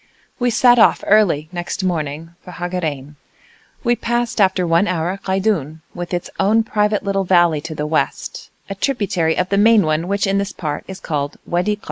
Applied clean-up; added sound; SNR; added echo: neural mask model Resemble Enhance denoiser.